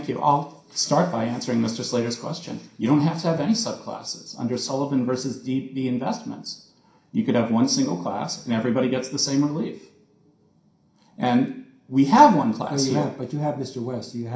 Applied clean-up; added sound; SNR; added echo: none; none; none; reverberation time 0.5 s.